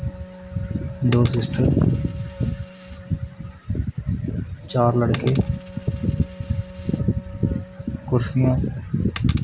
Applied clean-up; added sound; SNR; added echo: none; Coin (dropping) + Wind instrument, woodwind instrument; 17 dB; none.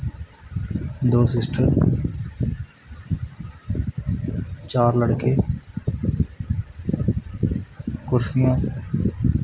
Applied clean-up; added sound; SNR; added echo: none; none; none; none.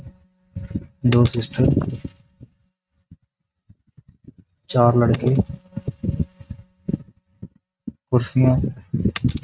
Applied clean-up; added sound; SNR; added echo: neural mask model RNNoise.